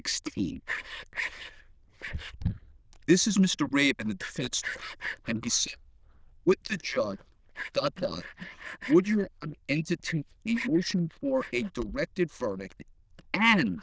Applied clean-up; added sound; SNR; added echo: neural diffusion model UNIVERSE++.